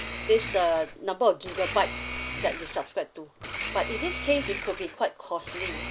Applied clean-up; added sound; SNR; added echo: none; Domestic sounds, home sounds; 7 dB; none.